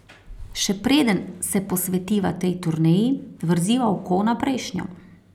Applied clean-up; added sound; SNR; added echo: none; none; none; none.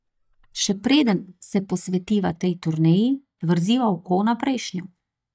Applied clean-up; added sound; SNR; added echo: neural mask model DeepFilterNet 3.